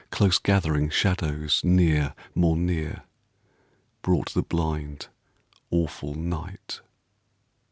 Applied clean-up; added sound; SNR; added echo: none; none; none; none.